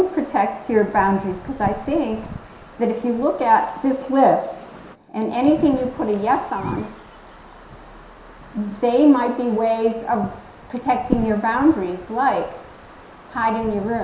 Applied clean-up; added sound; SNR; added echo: none; Wind; 15 dB; reverberation time 0.7 s.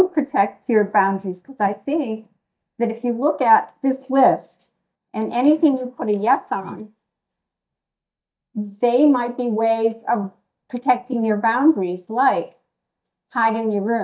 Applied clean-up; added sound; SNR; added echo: neural mask model DeepFilterNet 3.